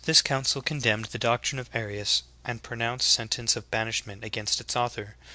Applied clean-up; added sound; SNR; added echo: none; none; none; none.